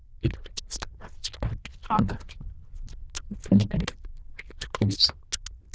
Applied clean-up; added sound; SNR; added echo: neural diffusion model UNIVERSE++.